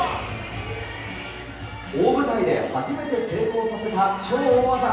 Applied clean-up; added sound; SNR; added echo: none; none; none; reverberation time 0.9 s.